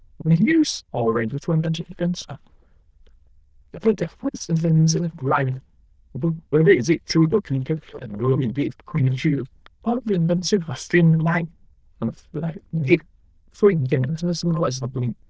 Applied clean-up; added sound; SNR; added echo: neural diffusion model UNIVERSE++.